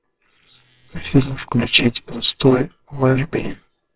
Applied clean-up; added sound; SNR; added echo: neural separator model SepFormer WHAMR!.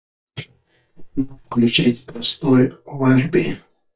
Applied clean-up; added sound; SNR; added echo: neural mask model DeepFilterNet 3.